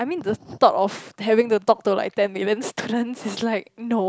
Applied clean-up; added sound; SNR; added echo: none; none; none; none.